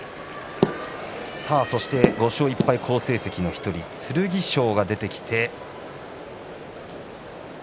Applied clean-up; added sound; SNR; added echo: none; none; none; none.